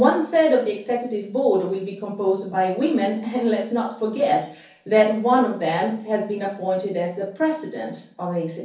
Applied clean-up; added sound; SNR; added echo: none; none; none; reverberation time 0.6 s.